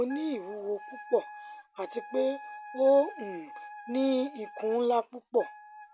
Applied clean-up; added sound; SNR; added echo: none; Wind instrument, woodwind instrument; 16 dB; none.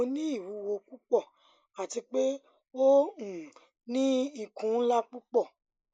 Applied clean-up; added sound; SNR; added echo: neural mask model Resemble Enhance denoiser.